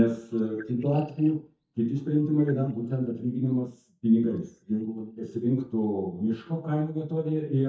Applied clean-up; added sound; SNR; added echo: neural mask model DeepFilterNet 3.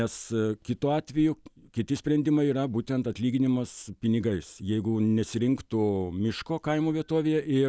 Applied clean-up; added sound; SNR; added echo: none; none; none; none.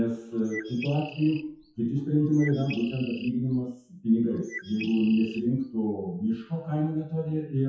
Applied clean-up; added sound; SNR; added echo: classical method WPE with log-MMSE.